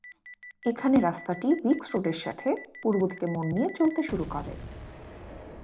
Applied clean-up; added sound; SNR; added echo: none; Boom; 16 dB; reverberation time 0.3 s.